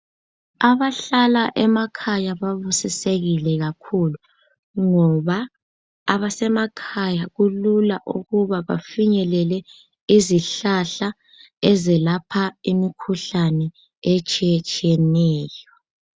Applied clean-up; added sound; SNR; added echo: none; none; none; none.